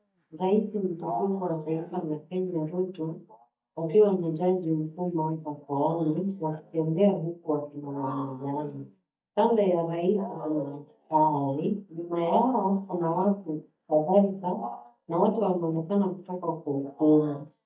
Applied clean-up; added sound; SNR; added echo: neural mask model DeepFilterNet 3.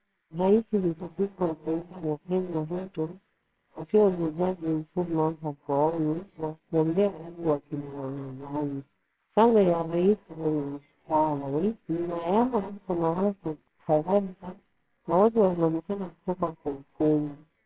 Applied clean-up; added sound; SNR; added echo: neural separator model SepFormer WHAMR!.